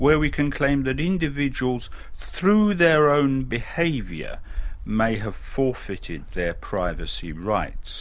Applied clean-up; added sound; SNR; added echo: none; Wind; 9 dB; none.